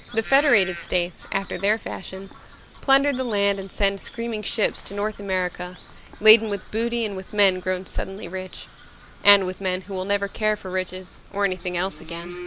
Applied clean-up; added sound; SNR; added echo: none; Bird vocalization, bird call, bird song; 18 dB; none.